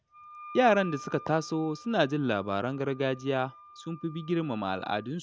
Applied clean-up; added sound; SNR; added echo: none; Wind instrument, woodwind instrument; 18 dB; none.